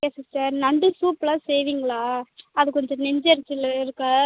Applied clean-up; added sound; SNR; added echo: none; none; none; none.